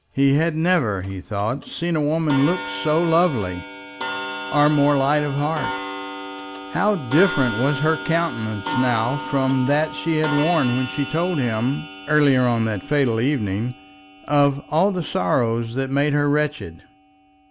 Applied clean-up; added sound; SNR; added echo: none; Clock; 11 dB; none.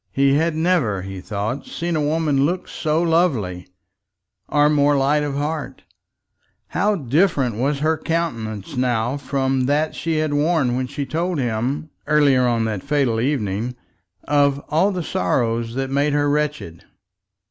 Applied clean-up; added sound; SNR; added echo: none; none; none; none.